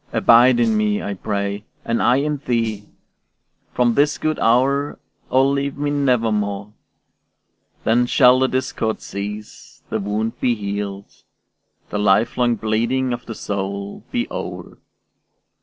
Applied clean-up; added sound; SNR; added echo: neural separator model SepFormer DNS4.